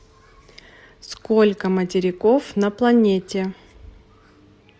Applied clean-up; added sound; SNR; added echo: none; none; none; none.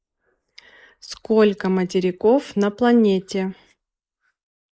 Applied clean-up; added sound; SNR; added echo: neural mask model Resemble Enhance denoiser.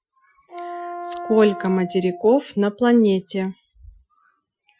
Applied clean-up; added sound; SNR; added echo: classical method Wiener filter.